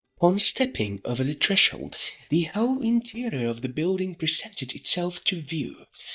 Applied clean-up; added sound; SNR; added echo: neural mask model DeepFilterNet 3.